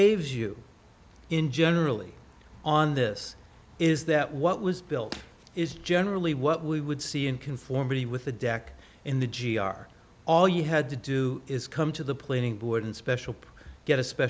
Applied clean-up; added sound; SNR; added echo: none; none; none; none.